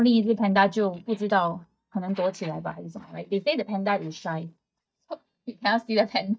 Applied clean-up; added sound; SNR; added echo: neural mask model DeepFilterNet 3.